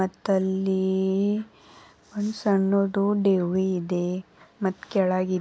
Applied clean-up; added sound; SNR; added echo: none; none; none; none.